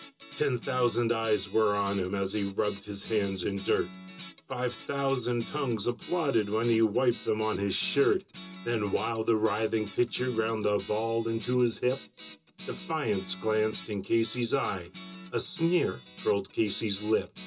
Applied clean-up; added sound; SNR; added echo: none; Guitar; 18 dB; reverberation time 0.2 s.